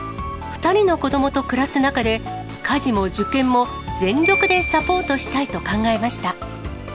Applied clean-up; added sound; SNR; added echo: none; Marimba, xylophone; 12 dB; none.